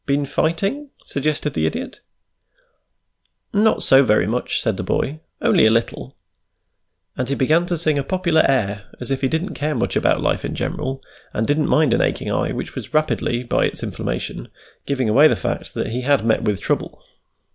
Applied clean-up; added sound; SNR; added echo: none; none; none; none.